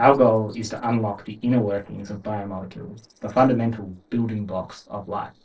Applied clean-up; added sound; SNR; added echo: neural separator model SepFormer DNS4.